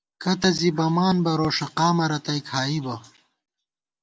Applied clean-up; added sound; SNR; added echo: none; none; none; none.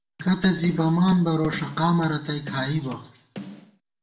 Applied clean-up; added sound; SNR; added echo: none; Bass drum / Snare drum; 17 dB; reverberation time 0.5 s.